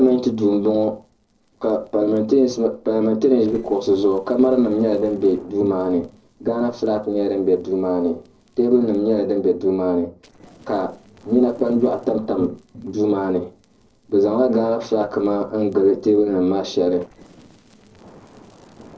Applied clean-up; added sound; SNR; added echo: neural separator model SepFormer DNS4.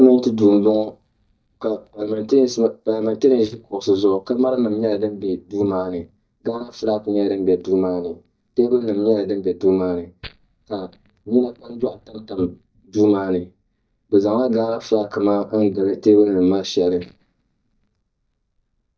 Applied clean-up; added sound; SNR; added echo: neural mask model DeepFilterNet 3.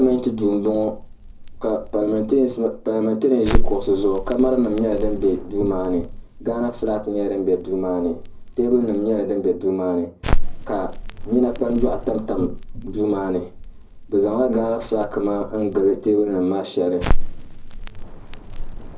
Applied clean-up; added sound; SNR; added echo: none; Crackle; 3 dB; reverberation time 0.4 s.